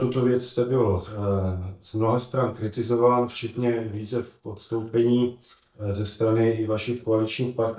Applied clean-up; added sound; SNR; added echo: neural mask model DeepFilterNet 3.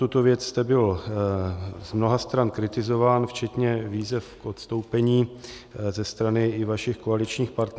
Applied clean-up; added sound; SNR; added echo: none; none; none; none.